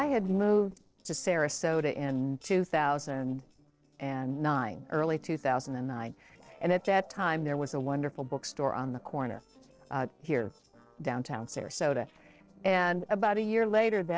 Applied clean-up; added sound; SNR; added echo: neural separator model SepFormer DNS4.